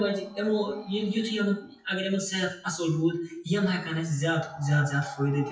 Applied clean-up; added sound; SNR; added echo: classical method WPE with log-MMSE.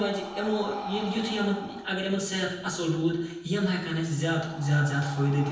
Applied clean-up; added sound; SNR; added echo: none; Breathing; 14 dB; reverberation time 0.9 s.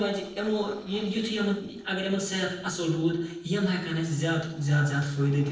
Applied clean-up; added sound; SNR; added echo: neural separator model SepFormer DNS4.